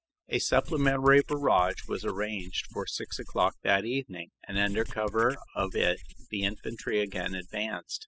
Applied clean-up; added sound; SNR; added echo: classical method spectral subtraction.